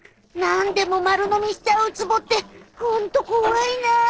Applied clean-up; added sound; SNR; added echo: neural separator model SepFormer DNS4.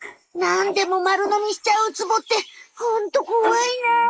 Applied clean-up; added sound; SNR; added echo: neural mask model Resemble Enhance denoiser.